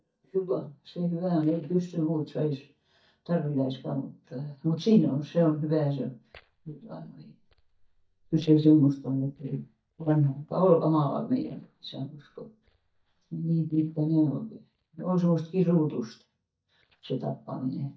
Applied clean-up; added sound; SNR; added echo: neural mask model DeepFilterNet 3.